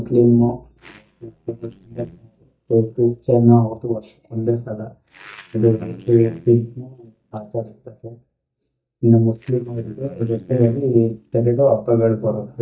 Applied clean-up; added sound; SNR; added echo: neural mask model DeepFilterNet 3.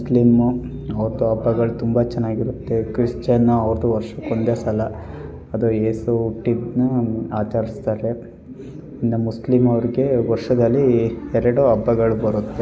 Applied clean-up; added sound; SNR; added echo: none; none; none; none.